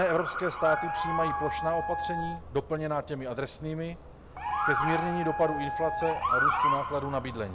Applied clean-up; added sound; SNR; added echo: none; Motor vehicle (road) / Siren + Wind instrument, woodwind instrument; 0 dB; none.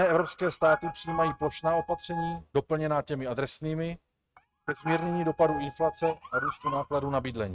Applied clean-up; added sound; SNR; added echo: neural mask model RNNoise.